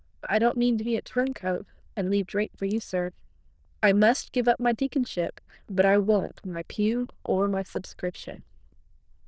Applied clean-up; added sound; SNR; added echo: neural diffusion model UNIVERSE++.